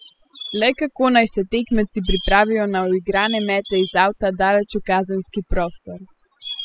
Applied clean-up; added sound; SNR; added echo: classical method spectral subtraction.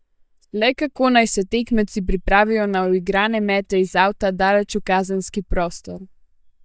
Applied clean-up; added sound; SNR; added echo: neural mask model DeepFilterNet 3.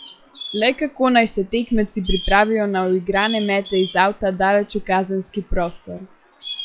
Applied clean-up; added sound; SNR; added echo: classical method log-MMSE.